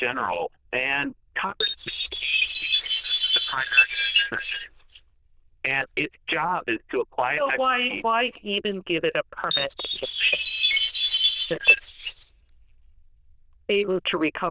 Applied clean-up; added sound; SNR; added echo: neural diffusion model UNIVERSE++.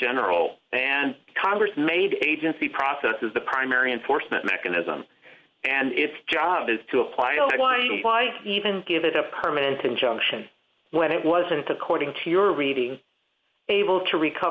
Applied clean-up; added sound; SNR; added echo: none; none; none; none.